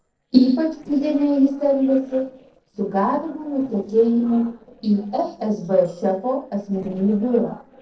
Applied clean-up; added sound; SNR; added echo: neural separator model SepFormer DNS4.